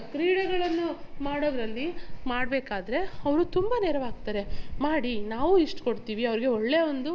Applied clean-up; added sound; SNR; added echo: none; Thunder / Wind / Bird vocalization, bird call, bird song; 5 dB; none.